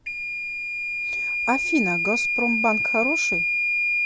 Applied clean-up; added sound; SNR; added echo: none; Microwave oven / Alarm; -4 dB; none.